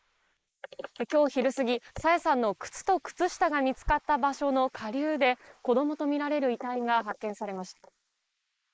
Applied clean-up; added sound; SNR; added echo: neural mask model Resemble Enhance denoiser.